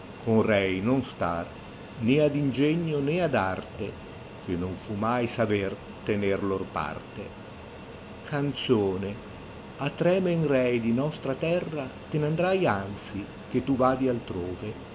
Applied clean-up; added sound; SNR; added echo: none; Fixed-wing aircraft, airplane; 15 dB; none.